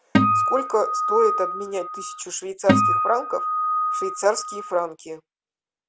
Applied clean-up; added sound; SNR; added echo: none; Acoustic guitar; -3 dB; none.